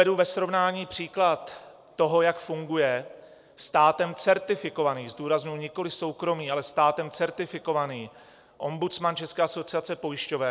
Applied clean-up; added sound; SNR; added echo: none; none; none; none.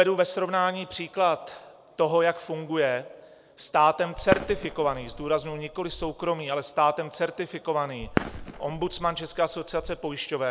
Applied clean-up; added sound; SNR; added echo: none; Fireworks; 8 dB; none.